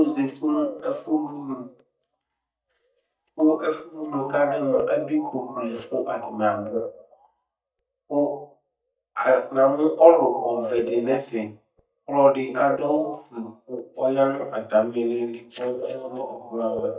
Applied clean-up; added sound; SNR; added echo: neural mask model DeepFilterNet 3.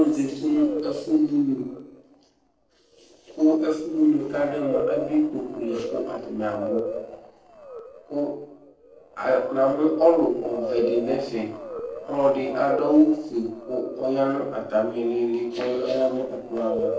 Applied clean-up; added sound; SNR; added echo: neural separator model SepFormer DNS4.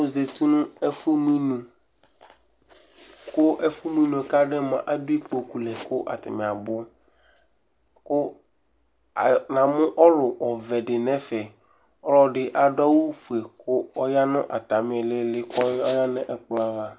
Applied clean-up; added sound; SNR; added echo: none; none; none; none.